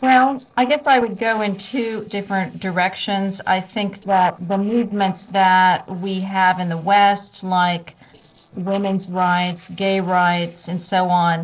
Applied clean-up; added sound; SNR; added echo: neural separator model SepFormer DNS4.